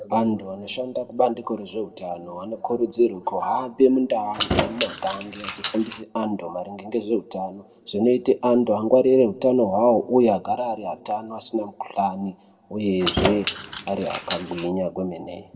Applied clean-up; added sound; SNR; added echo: none; Keys jangling; 4 dB; reverberation time 0.8 s.